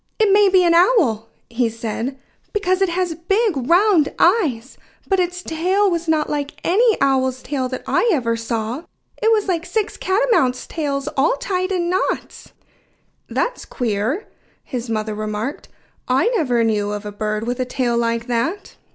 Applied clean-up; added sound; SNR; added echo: none; none; none; none.